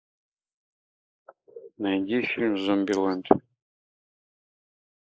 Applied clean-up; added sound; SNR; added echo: neural mask model Resemble Enhance denoiser.